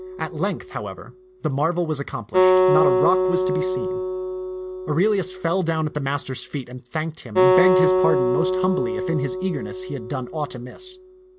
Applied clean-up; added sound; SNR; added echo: none; Acoustic guitar; -2 dB; none.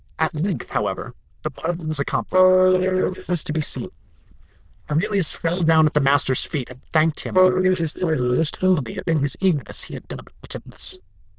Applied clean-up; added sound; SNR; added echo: neural diffusion model UNIVERSE++.